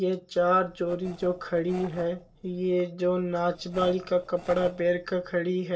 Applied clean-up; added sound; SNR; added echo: neural separator model SepFormer DNS4.